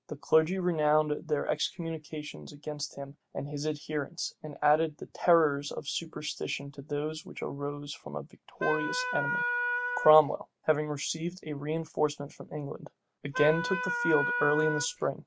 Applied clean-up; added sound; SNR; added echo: none; Wind instrument, woodwind instrument; 2 dB; none.